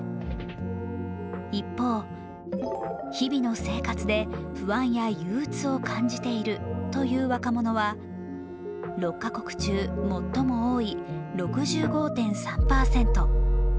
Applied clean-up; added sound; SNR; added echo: none; Bowed string instrument; 16 dB; none.